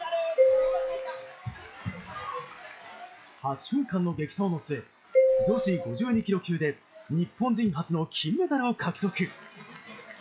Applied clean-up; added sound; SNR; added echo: classical method log-MMSE.